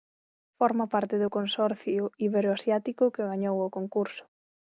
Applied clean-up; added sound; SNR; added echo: none; none; none; none.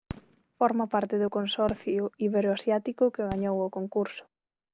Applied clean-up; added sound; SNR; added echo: none; Fireworks; 19 dB; none.